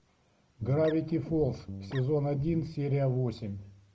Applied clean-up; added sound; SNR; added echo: none; Guitar; 12 dB; none.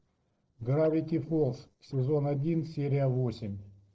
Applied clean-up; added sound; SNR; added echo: neural separator model SepFormer DNS4.